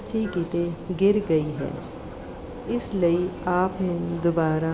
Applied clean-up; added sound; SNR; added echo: none; Vehicle; 12 dB; none.